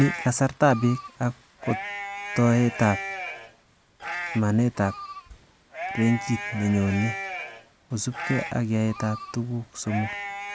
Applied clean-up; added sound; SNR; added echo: none; Livestock, farm animals, working animals; 10 dB; none.